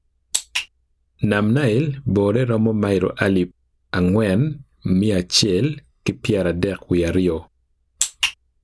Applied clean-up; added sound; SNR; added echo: none; none; none; none.